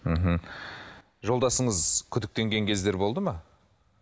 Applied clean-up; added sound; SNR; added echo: none; none; none; none.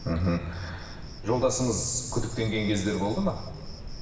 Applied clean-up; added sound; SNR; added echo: none; Cricket; 10 dB; reverberation time 1.3 s.